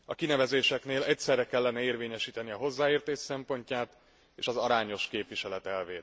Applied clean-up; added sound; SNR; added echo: none; none; none; none.